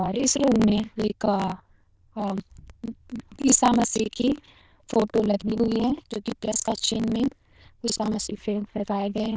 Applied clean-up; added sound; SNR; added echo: neural diffusion model UNIVERSE++.